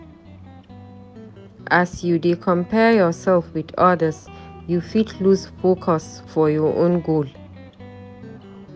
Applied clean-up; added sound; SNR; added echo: none; Guitar; 19 dB; none.